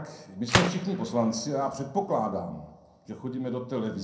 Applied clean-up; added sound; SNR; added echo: none; Gunshot, gunfire; 4 dB; reverberation time 0.6 s.